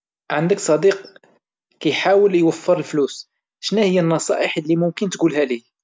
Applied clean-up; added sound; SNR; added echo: none; none; none; none.